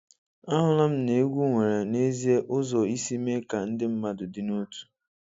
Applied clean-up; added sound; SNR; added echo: none; none; none; none.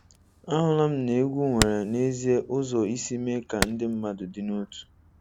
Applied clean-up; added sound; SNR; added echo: none; Hammer; 10 dB; none.